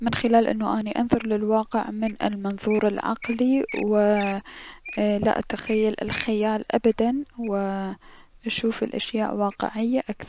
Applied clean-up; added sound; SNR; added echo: none; Wild animals; 19 dB; none.